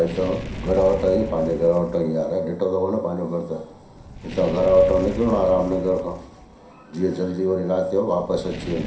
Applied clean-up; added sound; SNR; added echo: none; Fire; 14 dB; reverberation time 0.5 s.